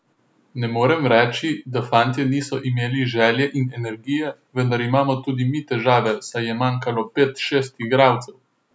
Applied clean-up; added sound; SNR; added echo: none; none; none; none.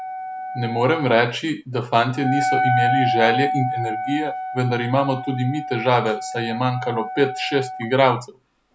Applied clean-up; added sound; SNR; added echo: none; Wind instrument, woodwind instrument; 4 dB; none.